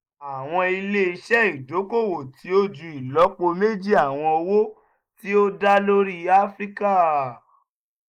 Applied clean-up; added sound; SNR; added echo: neural mask model Resemble Enhance denoiser.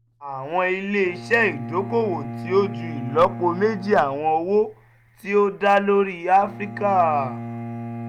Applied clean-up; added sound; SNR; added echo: none; Bowed string instrument; 12 dB; none.